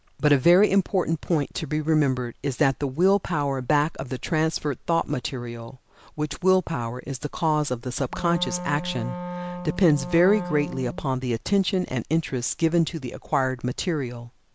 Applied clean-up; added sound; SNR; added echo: none; Wind instrument, woodwind instrument; 10 dB; none.